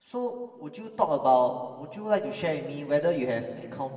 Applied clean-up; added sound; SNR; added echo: none; none; none; reverberation time 1.9 s.